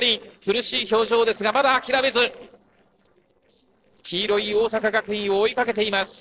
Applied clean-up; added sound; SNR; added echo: neural separator model SepFormer DNS4.